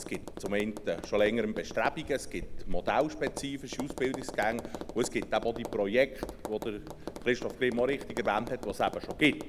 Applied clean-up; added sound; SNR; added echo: none; Tap; 8 dB; none.